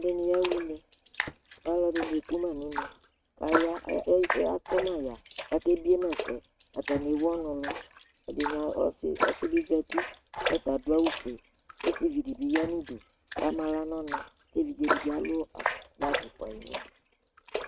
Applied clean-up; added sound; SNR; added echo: neural mask model RNNoise.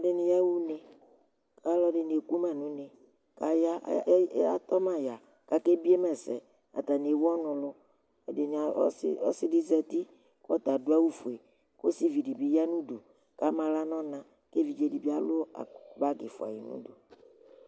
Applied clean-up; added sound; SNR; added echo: none; none; none; none.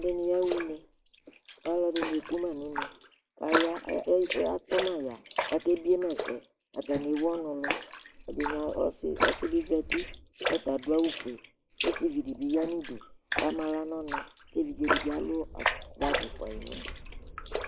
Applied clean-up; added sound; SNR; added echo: neural mask model Resemble Enhance denoiser.